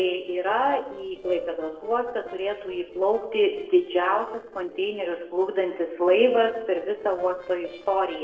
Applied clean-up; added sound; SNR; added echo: neural separator model SepFormer DNS4.